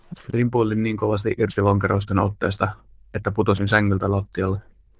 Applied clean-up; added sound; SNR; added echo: neural diffusion model UNIVERSE++.